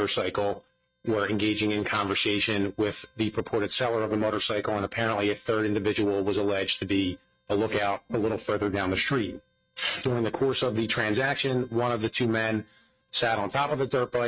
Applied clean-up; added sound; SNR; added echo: neural mask model RNNoise.